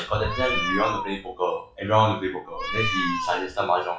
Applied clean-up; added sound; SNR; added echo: classical method log-MMSE.